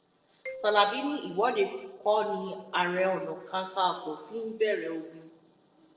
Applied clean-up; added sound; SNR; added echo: neural separator model SepFormer DNS4.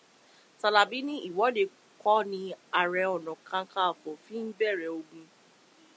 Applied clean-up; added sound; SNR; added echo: none; none; none; none.